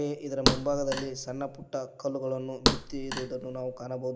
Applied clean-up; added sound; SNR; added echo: none; Thump, thud; -2 dB; none.